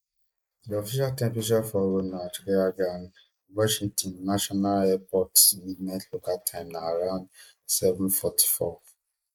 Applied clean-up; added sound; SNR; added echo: neural mask model Resemble Enhance denoiser.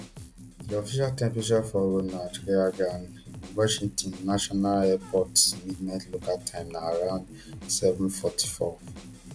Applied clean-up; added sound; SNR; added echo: none; Drum kit; 16 dB; none.